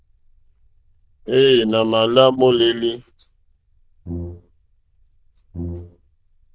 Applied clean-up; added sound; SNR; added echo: neural diffusion model UNIVERSE++.